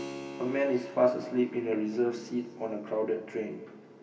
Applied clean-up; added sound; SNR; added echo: none; Keyboard (musical); 15 dB; reverberation time 2.8 s.